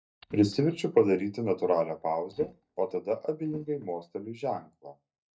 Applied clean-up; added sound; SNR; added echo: neural mask model DeepFilterNet 3.